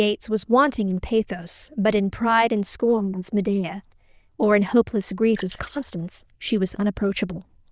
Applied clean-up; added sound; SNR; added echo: neural diffusion model UNIVERSE++.